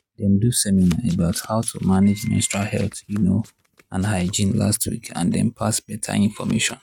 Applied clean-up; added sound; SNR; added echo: neural mask model RNNoise.